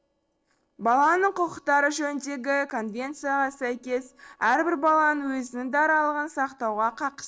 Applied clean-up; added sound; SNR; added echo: neural separator model SepFormer DNS4.